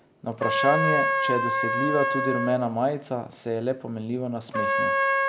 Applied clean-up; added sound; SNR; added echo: none; Trumpet; -1 dB; none.